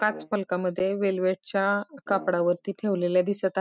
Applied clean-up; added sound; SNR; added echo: neural mask model RNNoise.